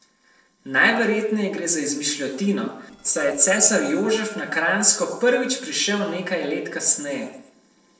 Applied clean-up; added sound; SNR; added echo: neural separator model SepFormer DNS4.